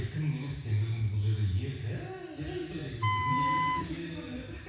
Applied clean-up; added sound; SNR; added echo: none; Wind instrument, woodwind instrument; -1 dB; reverberation time 1.1 s.